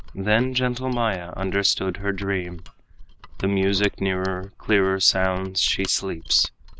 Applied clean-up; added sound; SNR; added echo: none; Mechanisms; 13 dB; none.